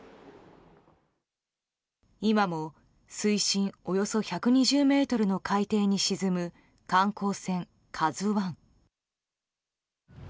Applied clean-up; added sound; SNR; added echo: none; none; none; none.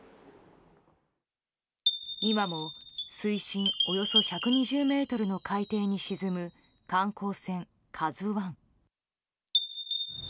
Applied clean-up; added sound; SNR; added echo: none; Chime; -2 dB; none.